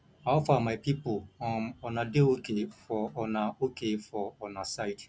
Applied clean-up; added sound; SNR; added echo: none; none; none; none.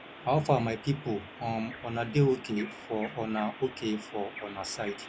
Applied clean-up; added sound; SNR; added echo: none; Bird vocalization, bird call, bird song; 14 dB; none.